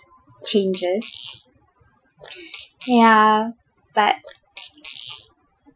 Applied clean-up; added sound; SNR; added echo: classical method Wiener filter.